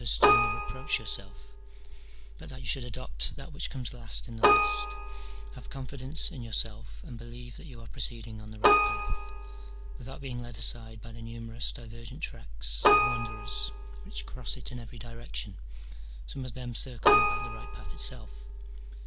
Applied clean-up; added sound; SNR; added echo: none; Keyboard (musical); -1 dB; none.